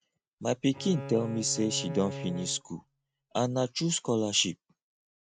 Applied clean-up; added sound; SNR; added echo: neural mask model RNNoise.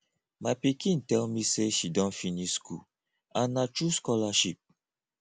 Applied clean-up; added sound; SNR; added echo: none; none; none; none.